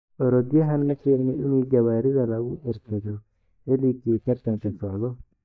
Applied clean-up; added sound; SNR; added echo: neural mask model DeepFilterNet 3.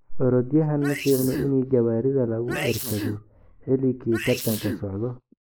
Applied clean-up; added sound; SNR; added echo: neural mask model Resemble Enhance denoiser.